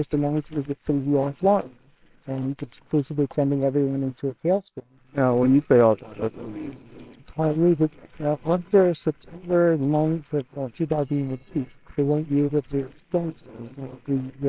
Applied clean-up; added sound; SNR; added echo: neural separator model SepFormer WHAMR!.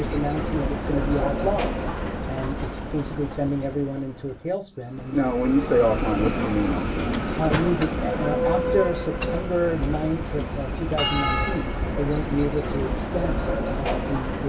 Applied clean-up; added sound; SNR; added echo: none; Bell; 0 dB; reverberation time 0.2 s.